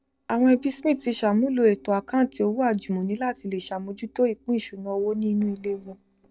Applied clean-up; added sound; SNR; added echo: neural separator model SepFormer DNS4.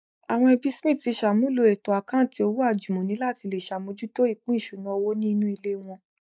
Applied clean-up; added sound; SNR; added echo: neural mask model Resemble Enhance denoiser.